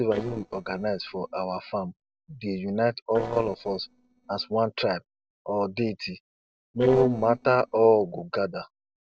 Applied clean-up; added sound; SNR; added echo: neural separator model SepFormer DNS4.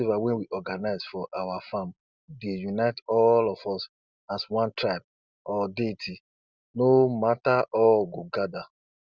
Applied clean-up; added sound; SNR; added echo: none; none; none; none.